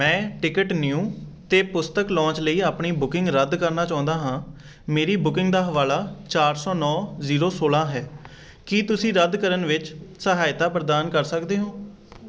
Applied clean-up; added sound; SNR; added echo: none; none; none; none.